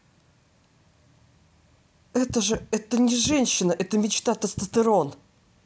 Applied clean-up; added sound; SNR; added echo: none; none; none; none.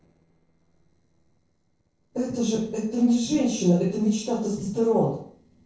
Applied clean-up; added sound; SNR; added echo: neural separator model SepFormer DNS4.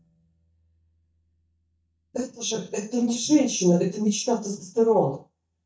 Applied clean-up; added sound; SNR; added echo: neural mask model DeepFilterNet 3.